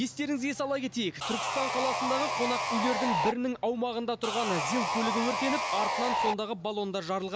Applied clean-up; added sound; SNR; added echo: none; Sawing; -1 dB; none.